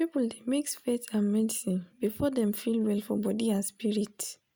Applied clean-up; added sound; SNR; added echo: none; none; none; none.